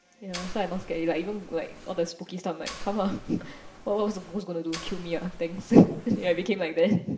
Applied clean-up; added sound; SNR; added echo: none; Mechanisms; 14 dB; reverberation time 1.9 s.